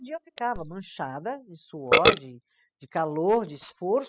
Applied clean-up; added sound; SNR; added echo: classical method spectral subtraction.